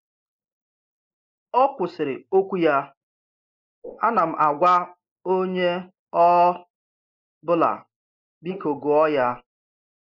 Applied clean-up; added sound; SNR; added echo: neural mask model Resemble Enhance denoiser.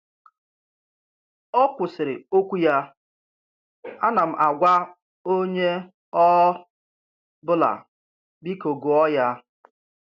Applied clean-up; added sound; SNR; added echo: none; none; none; none.